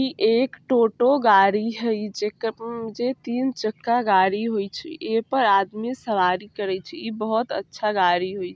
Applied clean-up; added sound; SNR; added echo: none; none; none; none.